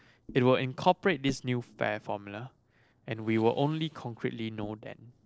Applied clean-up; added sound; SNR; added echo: neural separator model SepFormer DNS4.